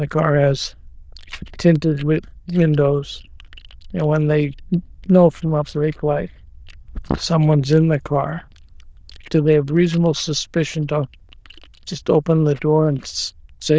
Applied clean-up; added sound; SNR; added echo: neural diffusion model UNIVERSE++.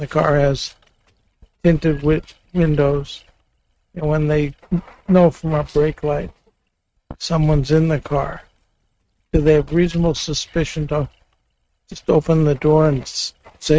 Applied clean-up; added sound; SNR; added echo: neural mask model RNNoise.